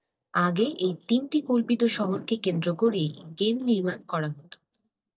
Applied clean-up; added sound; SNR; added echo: neural mask model DeepFilterNet 3.